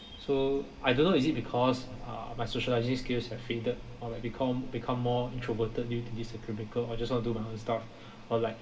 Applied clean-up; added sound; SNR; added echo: none; Bird vocalization, bird call, bird song; 13 dB; reverberation time 1.5 s.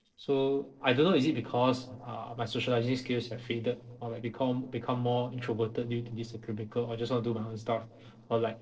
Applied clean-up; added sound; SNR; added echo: neural separator model SepFormer DNS4.